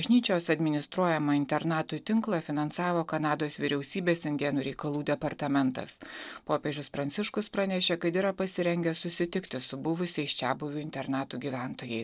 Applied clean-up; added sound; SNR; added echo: neural separator model SepFormer DNS4.